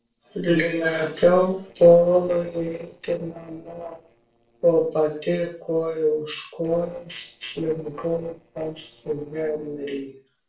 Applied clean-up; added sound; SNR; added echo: neural separator model SepFormer DNS4.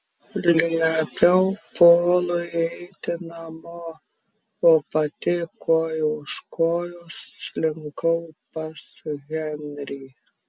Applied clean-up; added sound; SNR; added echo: none; none; none; none.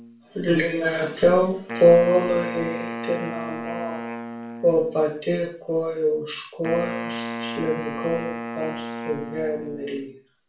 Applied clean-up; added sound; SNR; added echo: none; Wind instrument, woodwind instrument; 10 dB; reverberation time 0.4 s.